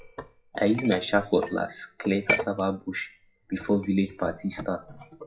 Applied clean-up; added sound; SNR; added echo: classical method WPE with log-MMSE.